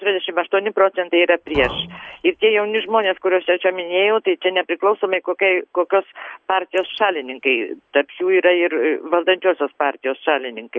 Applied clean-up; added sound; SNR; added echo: none; Liquid; 16 dB; none.